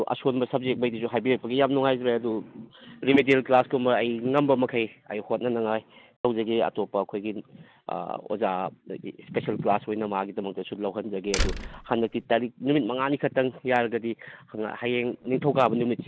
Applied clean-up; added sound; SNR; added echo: none; Slam; 4 dB; none.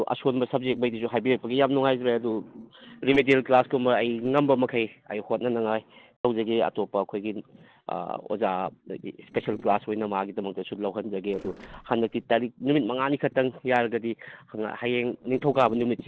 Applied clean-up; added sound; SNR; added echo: neural separator model SepFormer DNS4.